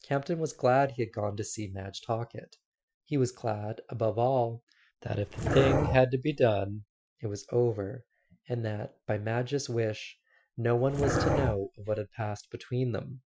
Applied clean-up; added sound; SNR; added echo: classical method Wiener filter.